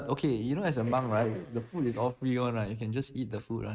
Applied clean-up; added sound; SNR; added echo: neural mask model RNNoise.